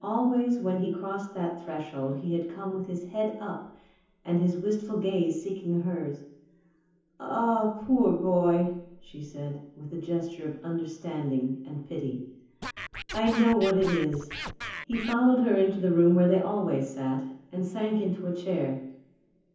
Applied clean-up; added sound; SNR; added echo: none; Scratching (performance technique); 10 dB; reverberation time 0.7 s.